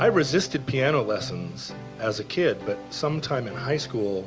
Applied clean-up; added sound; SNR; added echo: none; none; none; none.